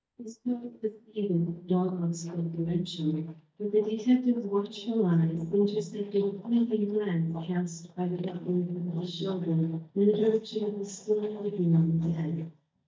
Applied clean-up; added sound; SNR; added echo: neural mask model DeepFilterNet 3.